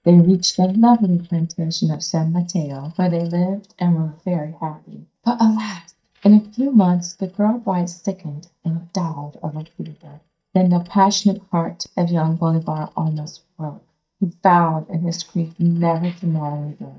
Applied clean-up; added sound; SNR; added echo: neural mask model DeepFilterNet 3.